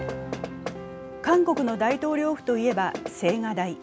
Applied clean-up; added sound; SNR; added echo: none; Knock; 12 dB; none.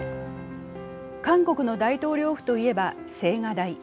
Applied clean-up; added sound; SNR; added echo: none; none; none; none.